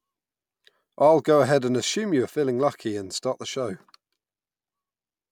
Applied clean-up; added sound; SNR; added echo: none; none; none; none.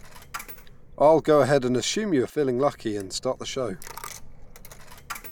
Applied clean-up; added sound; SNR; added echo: none; Coin (dropping); 16 dB; none.